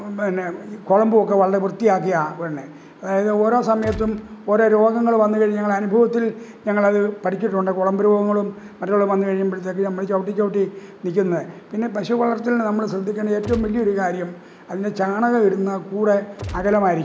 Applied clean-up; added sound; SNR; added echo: none; Gunshot, gunfire; 12 dB; none.